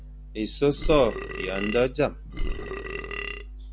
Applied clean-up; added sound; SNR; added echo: none; Burping, eructation; 5 dB; none.